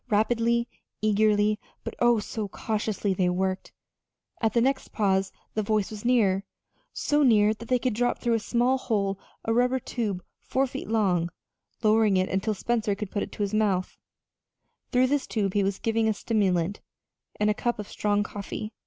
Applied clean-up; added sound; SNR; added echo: none; none; none; none.